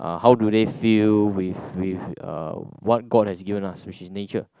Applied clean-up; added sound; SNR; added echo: none; none; none; none.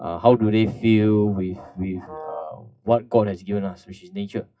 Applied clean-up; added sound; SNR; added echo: classical method WPE with log-MMSE.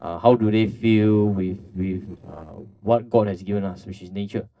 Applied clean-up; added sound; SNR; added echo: neural separator model SepFormer DNS4.